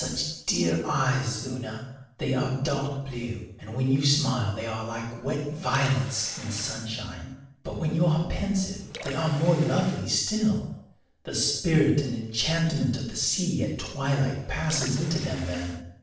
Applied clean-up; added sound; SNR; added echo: none; Water tap, faucet / Water; 15 dB; reverberation time 0.7 s.